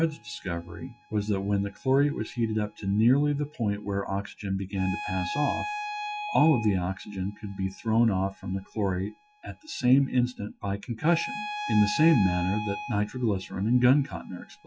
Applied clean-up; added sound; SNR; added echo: classical method log-MMSE.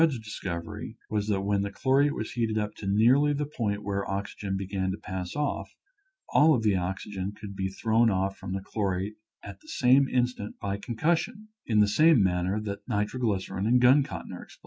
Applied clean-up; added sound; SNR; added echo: none; none; none; none.